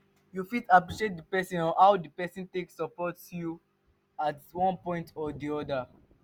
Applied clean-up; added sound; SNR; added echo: none; none; none; none.